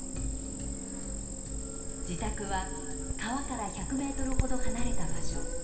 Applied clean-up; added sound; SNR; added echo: none; Cricket; -4 dB; reverberation time 2.1 s.